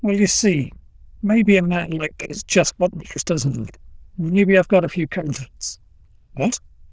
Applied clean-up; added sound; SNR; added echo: neural diffusion model UNIVERSE++.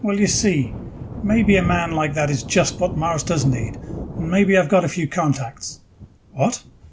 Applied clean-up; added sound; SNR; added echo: none; Thunder; 10 dB; none.